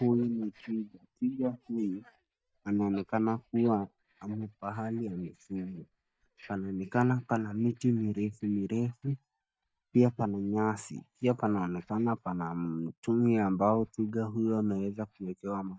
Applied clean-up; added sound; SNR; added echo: neural mask model DeepFilterNet 3.